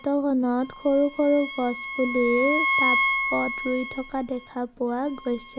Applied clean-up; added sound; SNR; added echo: none; Bowed string instrument; 3 dB; none.